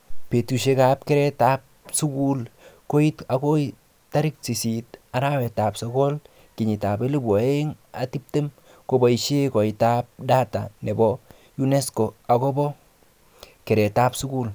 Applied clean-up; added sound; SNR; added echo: none; none; none; none.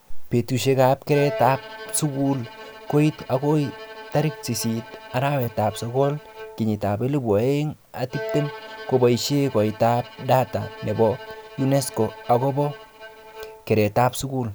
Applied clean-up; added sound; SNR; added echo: none; Bowed string instrument; 16 dB; none.